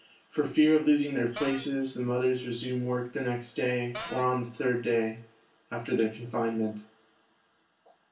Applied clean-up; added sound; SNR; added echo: none; Cupboard open or close; 7 dB; reverberation time 0.3 s.